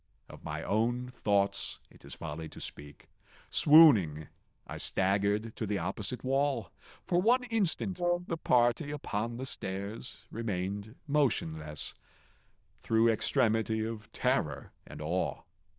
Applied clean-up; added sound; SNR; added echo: neural diffusion model UNIVERSE++.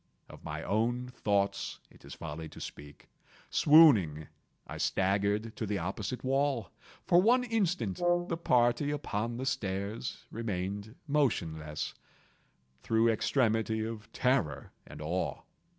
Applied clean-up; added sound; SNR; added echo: none; Brass instrument; 3 dB; none.